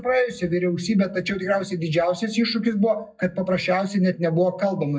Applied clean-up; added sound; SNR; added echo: classical method WPE with log-MMSE.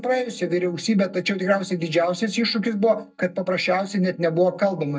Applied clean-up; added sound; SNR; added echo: neural mask model DeepFilterNet 3.